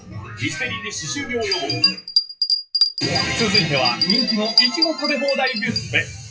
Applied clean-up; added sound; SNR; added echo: classical method WPE with log-MMSE.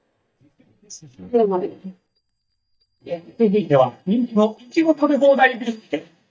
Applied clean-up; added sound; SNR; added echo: neural mask model DeepFilterNet 3.